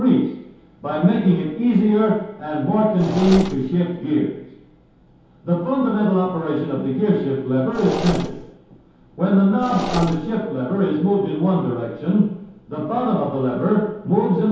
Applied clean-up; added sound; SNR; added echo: none; Mechanisms; 9 dB; reverberation time 0.8 s.